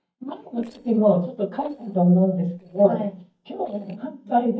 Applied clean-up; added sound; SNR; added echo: neural mask model DeepFilterNet 3.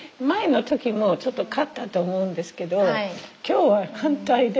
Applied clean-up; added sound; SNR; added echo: none; none; none; none.